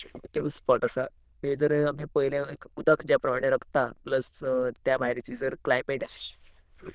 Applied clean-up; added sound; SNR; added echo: neural diffusion model UNIVERSE++.